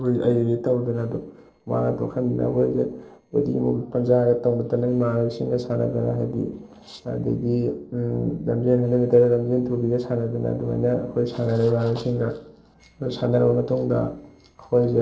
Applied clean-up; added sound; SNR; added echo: neural separator model SepFormer DNS4.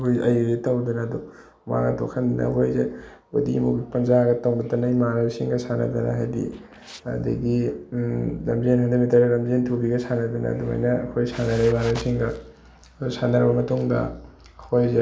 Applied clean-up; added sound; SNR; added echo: none; none; none; none.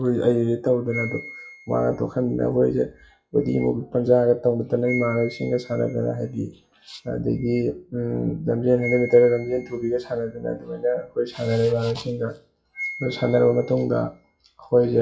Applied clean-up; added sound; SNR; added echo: classical method WPE with log-MMSE.